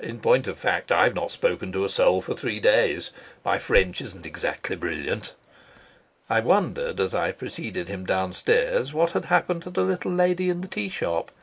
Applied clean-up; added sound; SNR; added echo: neural mask model Resemble Enhance denoiser.